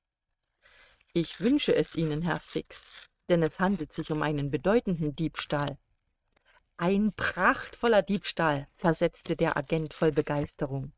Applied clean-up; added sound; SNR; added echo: neural mask model RNNoise.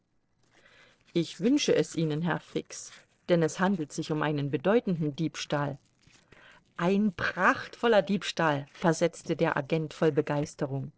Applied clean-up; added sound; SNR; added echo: neural separator model SepFormer DNS4.